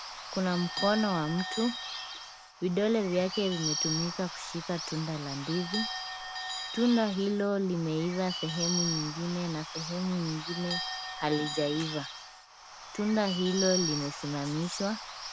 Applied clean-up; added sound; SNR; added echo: none; Bird / Bell; 6 dB; none.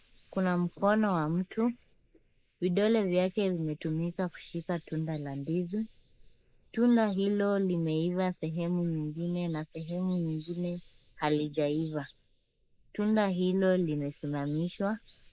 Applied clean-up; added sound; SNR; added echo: neural mask model Resemble Enhance denoiser.